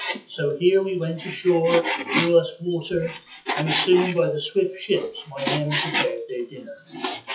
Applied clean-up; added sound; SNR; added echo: classical method WPE with log-MMSE.